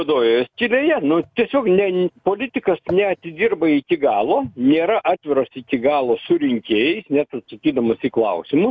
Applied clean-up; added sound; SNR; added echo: none; none; none; none.